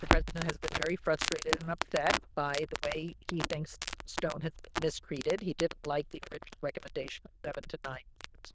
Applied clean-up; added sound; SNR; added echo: neural diffusion model UNIVERSE++.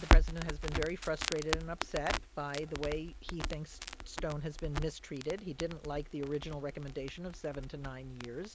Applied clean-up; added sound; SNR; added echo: none; Crackle; -4 dB; none.